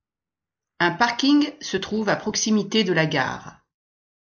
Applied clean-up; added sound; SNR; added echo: neural mask model Resemble Enhance denoiser.